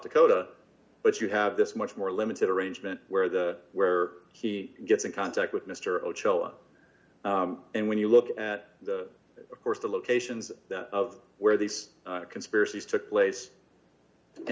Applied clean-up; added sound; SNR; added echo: none; none; none; none.